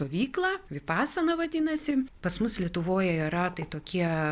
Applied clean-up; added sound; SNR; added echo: none; none; none; none.